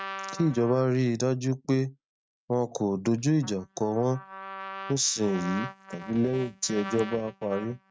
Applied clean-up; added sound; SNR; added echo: neural mask model RNNoise.